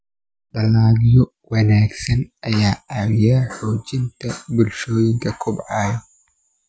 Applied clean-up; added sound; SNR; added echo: none; none; none; none.